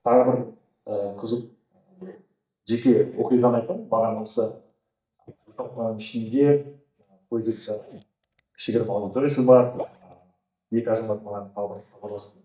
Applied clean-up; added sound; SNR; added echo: neural mask model DeepFilterNet 3.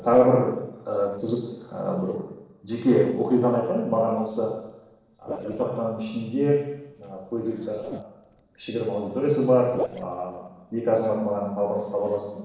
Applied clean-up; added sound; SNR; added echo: neural separator model SepFormer DNS4.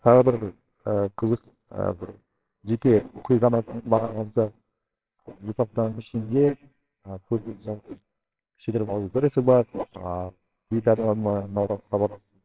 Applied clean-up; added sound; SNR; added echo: neural separator model SepFormer WHAMR!.